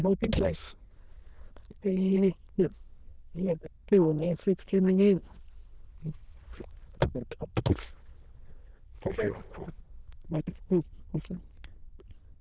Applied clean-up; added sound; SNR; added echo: neural diffusion model UNIVERSE++.